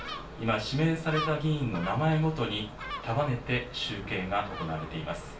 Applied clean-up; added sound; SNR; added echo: none; Gull, seagull; 11 dB; reverberation time 0.4 s.